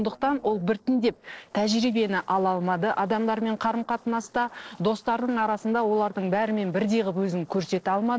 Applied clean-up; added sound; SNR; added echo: neural separator model SepFormer DNS4.